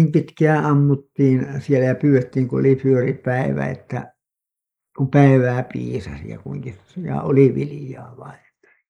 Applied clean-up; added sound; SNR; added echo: neural mask model Resemble Enhance denoiser.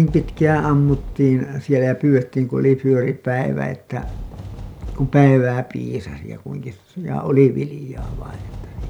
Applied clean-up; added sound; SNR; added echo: none; Fireworks; 15 dB; none.